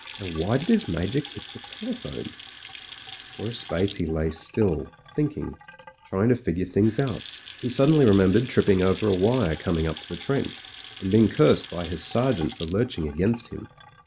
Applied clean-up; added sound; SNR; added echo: none; Sink (filling or washing) / Water tap, faucet / Splash, splatter; 12 dB; none.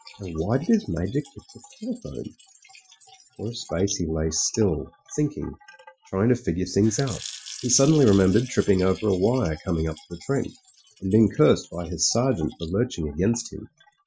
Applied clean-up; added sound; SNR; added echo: classical method Wiener filter.